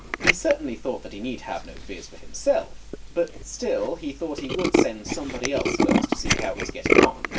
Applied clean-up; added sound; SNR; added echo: none; Tools; -3 dB; reverberation time 0.2 s.